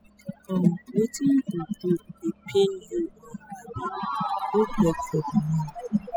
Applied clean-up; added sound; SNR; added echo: classical method spectral subtraction.